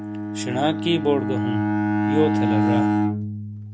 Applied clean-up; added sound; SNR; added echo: none; Bowed string instrument; -4 dB; none.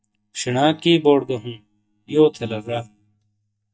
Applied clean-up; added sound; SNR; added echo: neural mask model DeepFilterNet 3.